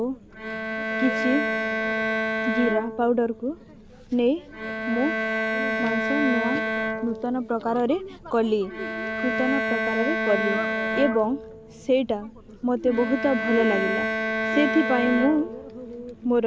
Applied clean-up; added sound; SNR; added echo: none; Bowed string instrument; 3 dB; none.